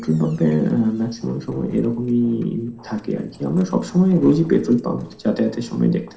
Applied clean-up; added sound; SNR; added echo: neural separator model SepFormer DNS4.